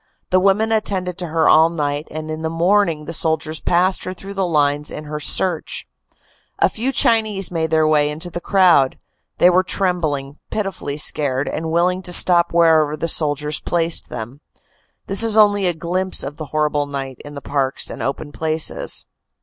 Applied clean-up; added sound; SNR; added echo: none; none; none; none.